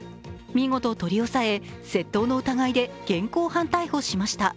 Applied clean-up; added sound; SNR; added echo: none; none; none; none.